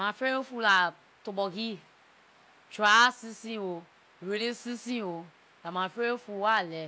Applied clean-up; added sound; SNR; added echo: none; none; none; none.